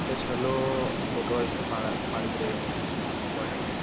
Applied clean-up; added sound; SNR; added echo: none; Water; -2 dB; none.